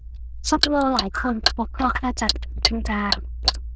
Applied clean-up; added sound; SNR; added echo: neural diffusion model UNIVERSE++.